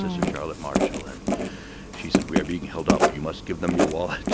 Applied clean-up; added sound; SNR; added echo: none; Writing; -4 dB; none.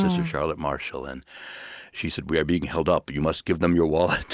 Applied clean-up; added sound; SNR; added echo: none; none; none; none.